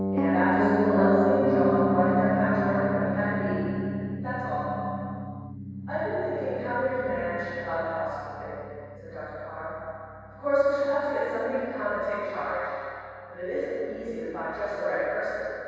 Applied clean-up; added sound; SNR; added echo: none; Piano; 1 dB; reverberation time 2.2 s.